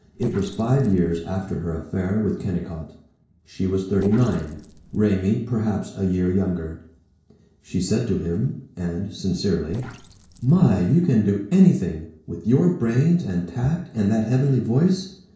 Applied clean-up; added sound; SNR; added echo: neural separator model SepFormer DNS4.